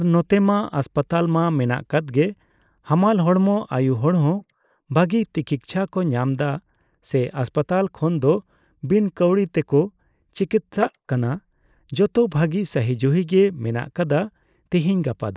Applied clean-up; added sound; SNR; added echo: neural mask model Resemble Enhance denoiser.